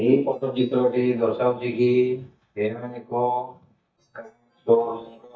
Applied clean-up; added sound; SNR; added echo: neural mask model DeepFilterNet 3.